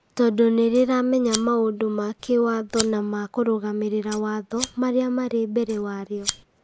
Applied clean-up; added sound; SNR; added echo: none; Scissors; 14 dB; none.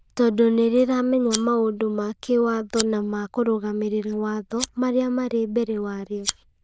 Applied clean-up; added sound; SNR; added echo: neural diffusion model UNIVERSE++.